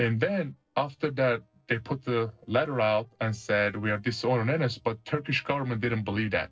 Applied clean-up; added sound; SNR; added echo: neural separator model SepFormer DNS4.